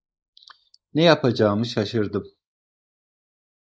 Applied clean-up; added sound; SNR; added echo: neural mask model Resemble Enhance denoiser.